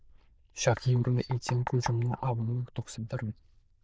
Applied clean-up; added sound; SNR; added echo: neural diffusion model UNIVERSE++.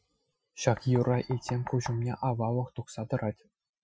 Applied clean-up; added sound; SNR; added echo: classical method Wiener filter.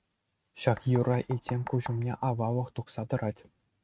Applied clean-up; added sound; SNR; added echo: neural mask model RNNoise.